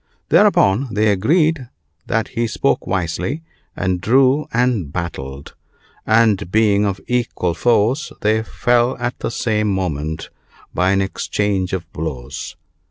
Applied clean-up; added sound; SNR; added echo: none; none; none; none.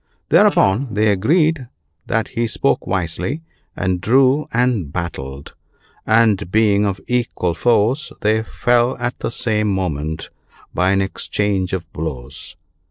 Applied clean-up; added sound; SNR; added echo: neural separator model SepFormer DNS4.